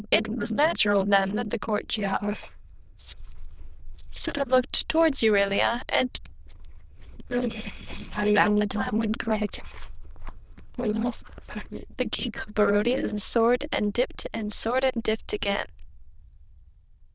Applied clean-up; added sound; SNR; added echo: neural diffusion model UNIVERSE++.